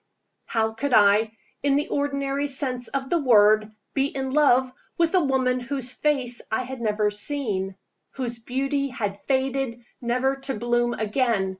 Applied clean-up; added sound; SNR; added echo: none; none; none; none.